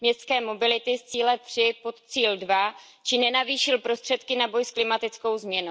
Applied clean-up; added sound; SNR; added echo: none; none; none; none.